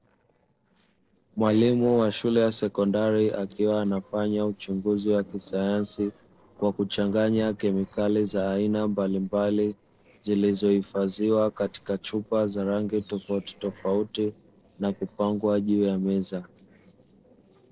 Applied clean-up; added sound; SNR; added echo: neural separator model SepFormer DNS4.